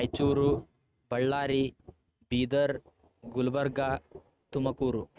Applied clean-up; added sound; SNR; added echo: neural mask model RNNoise.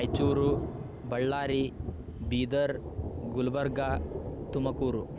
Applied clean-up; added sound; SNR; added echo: none; Thunder; 4 dB; none.